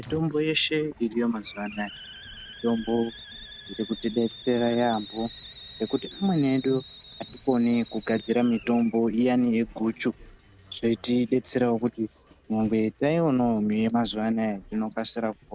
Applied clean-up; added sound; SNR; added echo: none; Hiss; 18 dB; none.